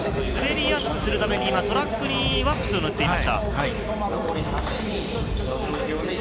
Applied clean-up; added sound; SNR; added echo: none; Piano + Wind instrument, woodwind instrument; 18 dB; none.